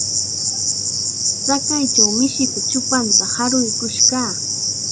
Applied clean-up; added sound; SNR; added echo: none; Cricket; -5 dB; none.